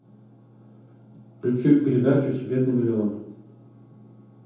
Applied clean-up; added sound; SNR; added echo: none; none; none; reverberation time 0.9 s.